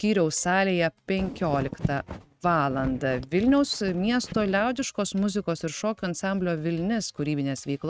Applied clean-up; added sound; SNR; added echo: neural mask model RNNoise.